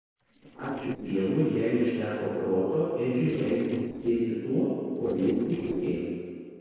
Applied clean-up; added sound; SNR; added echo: neural separator model SepFormer DNS4.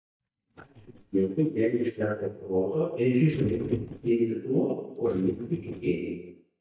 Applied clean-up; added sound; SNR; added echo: neural mask model DeepFilterNet 3.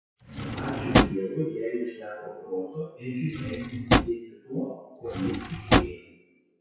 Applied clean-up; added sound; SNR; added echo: classical method WPE with log-MMSE.